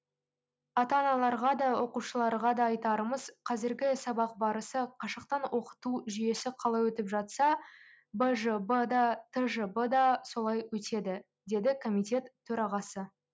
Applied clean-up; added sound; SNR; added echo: none; none; none; none.